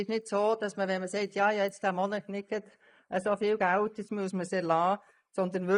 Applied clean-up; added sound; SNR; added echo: neural mask model Resemble Enhance denoiser.